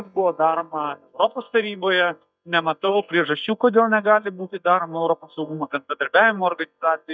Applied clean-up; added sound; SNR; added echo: neural mask model DeepFilterNet 3.